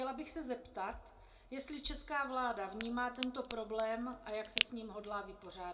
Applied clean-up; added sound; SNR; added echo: none; Crack; -3 dB; reverberation time 0.2 s.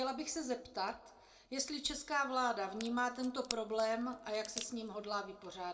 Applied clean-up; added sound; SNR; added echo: neural separator model SepFormer DNS4.